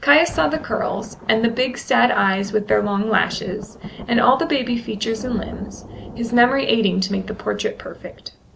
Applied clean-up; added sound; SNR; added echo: none; Thunder; 16 dB; none.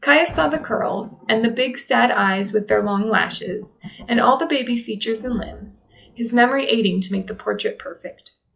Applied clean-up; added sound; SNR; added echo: classical method log-MMSE.